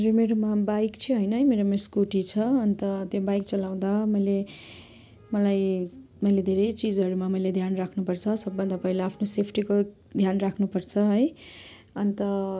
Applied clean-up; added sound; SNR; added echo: none; none; none; none.